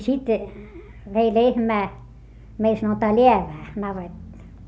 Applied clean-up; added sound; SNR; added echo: none; none; none; none.